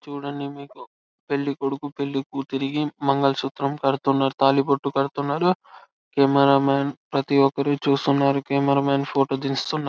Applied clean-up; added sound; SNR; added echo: none; none; none; none.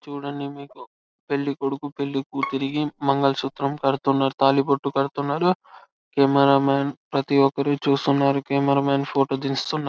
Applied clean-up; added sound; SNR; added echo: neural separator model SepFormer DNS4.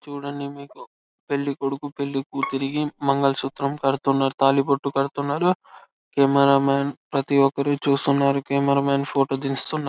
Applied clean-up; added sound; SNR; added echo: none; Bowed string instrument; 15 dB; none.